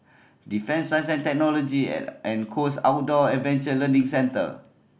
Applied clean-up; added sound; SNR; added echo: none; none; none; none.